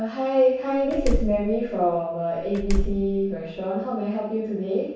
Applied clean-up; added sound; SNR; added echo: none; Slam; 3 dB; reverberation time 0.7 s.